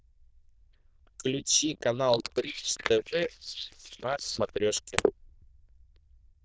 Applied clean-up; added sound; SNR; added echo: neural diffusion model UNIVERSE++.